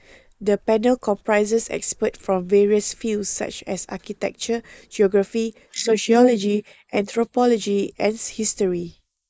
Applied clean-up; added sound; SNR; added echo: neural mask model Resemble Enhance denoiser.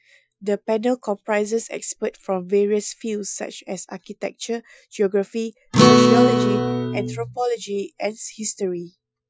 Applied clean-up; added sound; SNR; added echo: classical method Wiener filter.